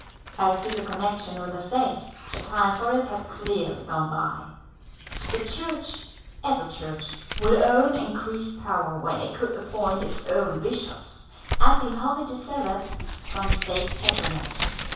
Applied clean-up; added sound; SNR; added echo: none; Crumpling, crinkling; 2 dB; reverberation time 0.7 s.